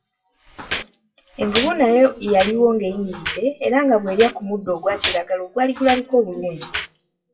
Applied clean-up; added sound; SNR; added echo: classical method WPE with log-MMSE.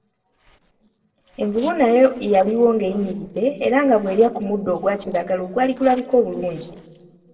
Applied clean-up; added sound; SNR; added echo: neural separator model SepFormer DNS4.